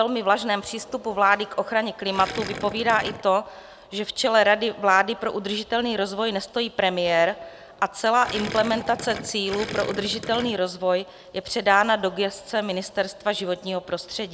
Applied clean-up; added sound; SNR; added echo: none; Gurgling; 11 dB; none.